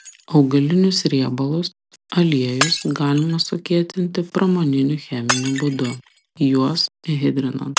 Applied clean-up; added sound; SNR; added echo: none; Shatter; 12 dB; none.